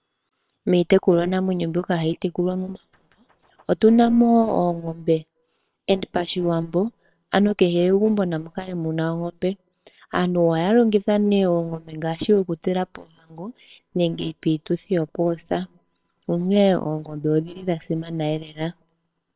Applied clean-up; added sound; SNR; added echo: neural separator model SepFormer WHAM!.